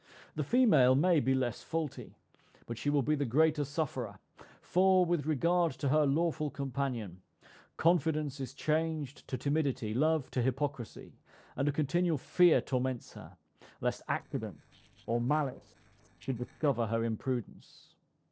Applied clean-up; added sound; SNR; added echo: neural separator model SepFormer DNS4.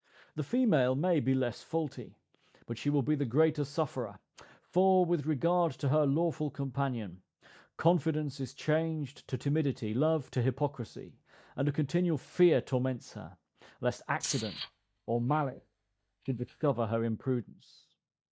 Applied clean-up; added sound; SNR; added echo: neural mask model DeepFilterNet 3.